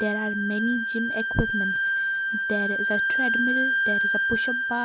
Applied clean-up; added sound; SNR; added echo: none; Wind instrument, woodwind instrument; -4 dB; none.